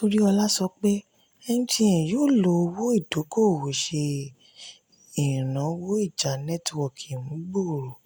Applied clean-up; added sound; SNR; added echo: none; none; none; none.